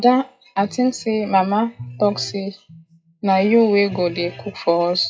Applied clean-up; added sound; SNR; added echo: classical method WPE with log-MMSE.